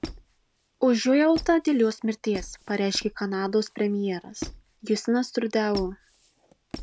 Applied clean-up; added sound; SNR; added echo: none; Squeak; 16 dB; none.